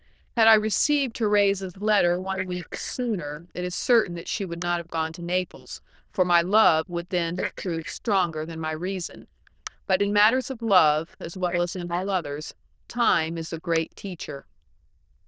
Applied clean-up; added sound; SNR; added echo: neural diffusion model UNIVERSE++.